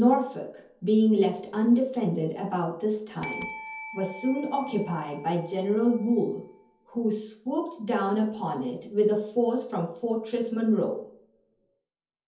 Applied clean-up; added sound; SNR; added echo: none; Bell; 16 dB; reverberation time 0.5 s.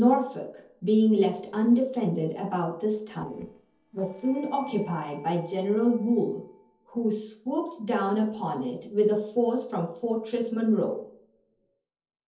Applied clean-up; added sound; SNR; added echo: neural separator model SepFormer DNS4.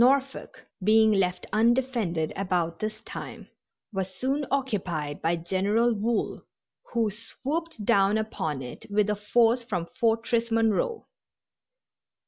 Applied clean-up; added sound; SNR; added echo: none; none; none; none.